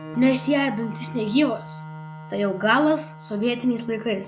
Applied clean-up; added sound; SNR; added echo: none; Organ; 14 dB; none.